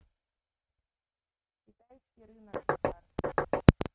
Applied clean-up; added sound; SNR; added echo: neural mask model RNNoise.